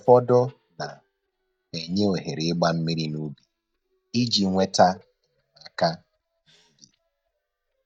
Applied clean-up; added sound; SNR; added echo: neural mask model DeepFilterNet 3.